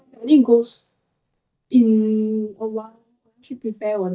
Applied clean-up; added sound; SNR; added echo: neural mask model DeepFilterNet 3.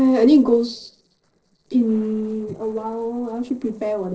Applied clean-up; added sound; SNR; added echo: neural separator model SepFormer DNS4.